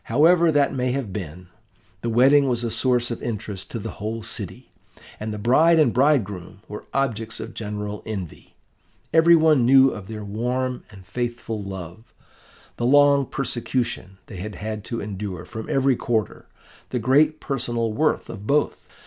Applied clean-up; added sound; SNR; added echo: none; none; none; none.